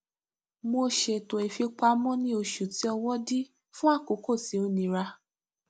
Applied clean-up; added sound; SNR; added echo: none; none; none; none.